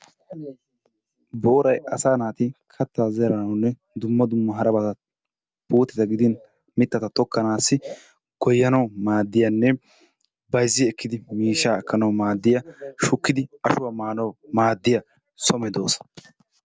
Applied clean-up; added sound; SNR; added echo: none; none; none; none.